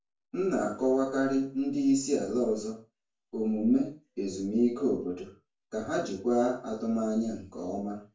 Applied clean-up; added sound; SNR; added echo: none; none; none; reverberation time 0.3 s.